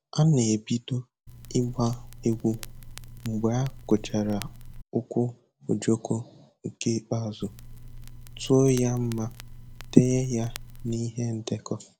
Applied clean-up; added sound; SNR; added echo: none; Crackle; 14 dB; none.